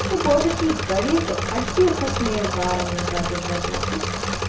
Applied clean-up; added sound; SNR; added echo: none; Engine / Mechanisms; 2 dB; reverberation time 0.6 s.